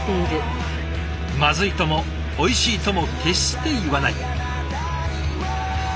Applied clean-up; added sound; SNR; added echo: none; none; none; none.